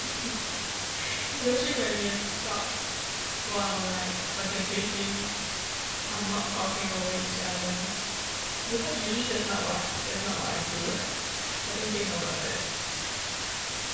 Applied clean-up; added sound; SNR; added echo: none; Water; -2 dB; reverberation time 1.1 s.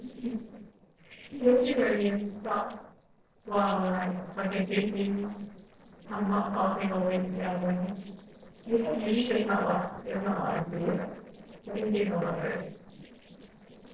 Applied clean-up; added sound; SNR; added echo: neural separator model SepFormer DNS4.